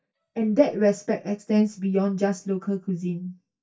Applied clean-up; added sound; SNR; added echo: neural mask model DeepFilterNet 3.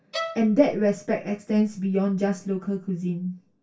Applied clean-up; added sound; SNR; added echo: none; Bowed string instrument; 13 dB; reverberation time 0.2 s.